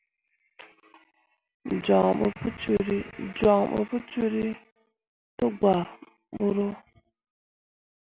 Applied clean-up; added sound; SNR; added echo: none; none; none; none.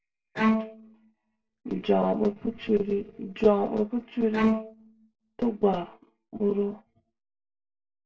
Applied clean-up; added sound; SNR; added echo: neural separator model SepFormer DNS4.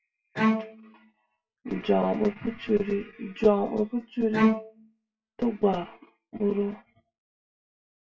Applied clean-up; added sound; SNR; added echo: classical method WPE with log-MMSE.